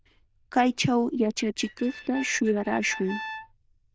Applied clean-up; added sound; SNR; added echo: neural diffusion model UNIVERSE++.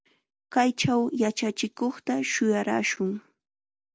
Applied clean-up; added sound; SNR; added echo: none; none; none; none.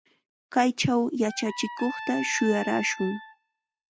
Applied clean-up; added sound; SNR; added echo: classical method spectral subtraction.